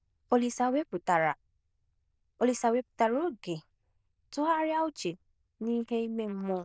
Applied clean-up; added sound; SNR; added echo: neural diffusion model UNIVERSE++.